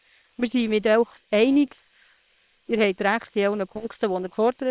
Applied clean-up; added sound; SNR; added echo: neural separator model SepFormer WHAM!.